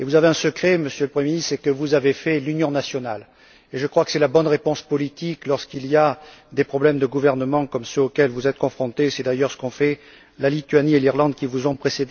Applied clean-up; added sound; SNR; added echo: none; none; none; none.